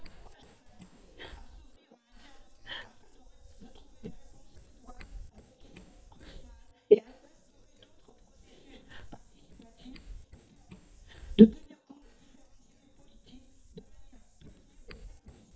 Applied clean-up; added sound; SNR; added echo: neural mask model DeepFilterNet 3.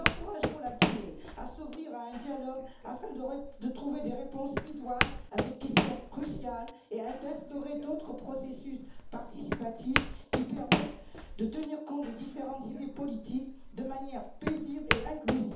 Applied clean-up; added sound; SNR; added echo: none; Walk, footsteps; -2 dB; reverberation time 0.6 s.